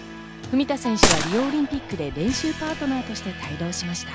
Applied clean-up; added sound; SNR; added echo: none; Gunshot, gunfire; 0 dB; none.